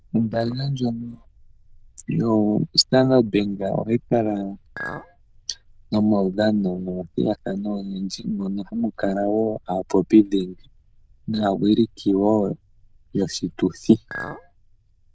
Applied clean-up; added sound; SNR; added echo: neural diffusion model UNIVERSE++.